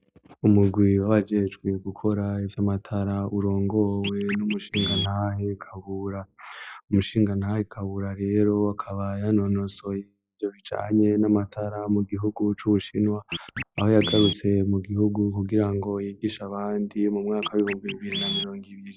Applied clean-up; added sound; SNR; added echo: classical method log-MMSE.